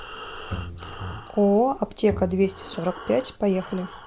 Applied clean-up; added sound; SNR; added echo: none; Breathing + Bowed string instrument; 13 dB; none.